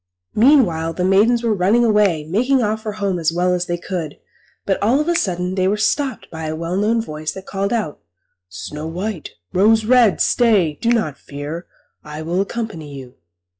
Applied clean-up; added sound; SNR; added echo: classical method log-MMSE.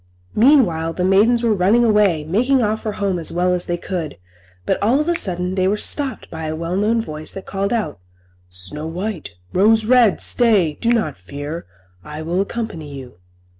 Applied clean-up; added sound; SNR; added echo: none; Finger snapping; 16 dB; none.